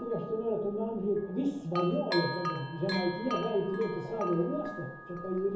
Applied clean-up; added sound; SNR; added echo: none; Bell; 9 dB; reverberation time 0.7 s.